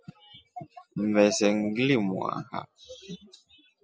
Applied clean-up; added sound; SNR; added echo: none; none; none; none.